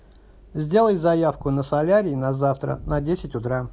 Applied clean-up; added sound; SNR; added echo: none; none; none; none.